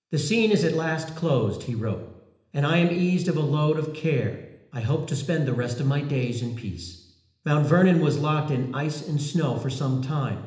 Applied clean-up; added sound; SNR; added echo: none; none; none; reverberation time 0.8 s.